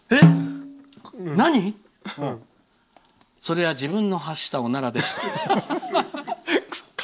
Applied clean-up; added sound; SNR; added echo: none; Snare drum; -4 dB; none.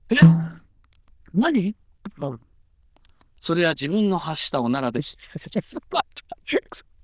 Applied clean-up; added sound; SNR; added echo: neural diffusion model UNIVERSE++.